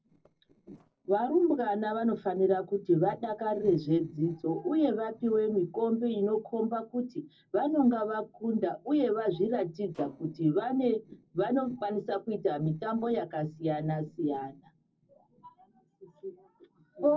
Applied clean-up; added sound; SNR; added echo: neural separator model SepFormer DNS4.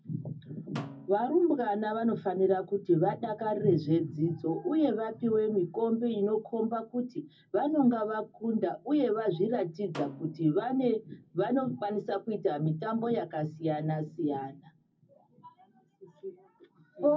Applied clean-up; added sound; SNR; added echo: none; Snare drum; 19 dB; reverberation time 0.4 s.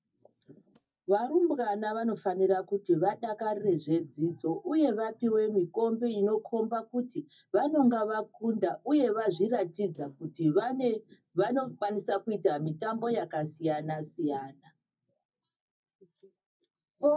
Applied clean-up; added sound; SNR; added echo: neural mask model DeepFilterNet 3.